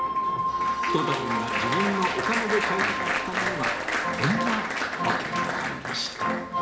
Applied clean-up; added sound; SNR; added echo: none; Applause; 2 dB; reverberation time 0.9 s.